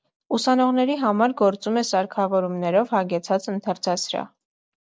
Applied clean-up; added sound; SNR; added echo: none; none; none; none.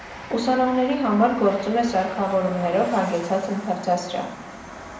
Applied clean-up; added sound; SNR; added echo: none; Train; 14 dB; reverberation time 0.7 s.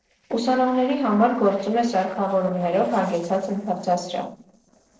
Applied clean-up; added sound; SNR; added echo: neural separator model SepFormer DNS4.